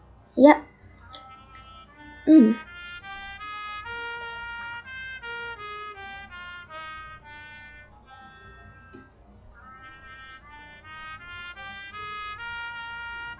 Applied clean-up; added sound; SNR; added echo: classical method log-MMSE.